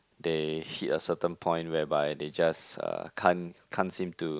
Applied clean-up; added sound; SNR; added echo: none; none; none; none.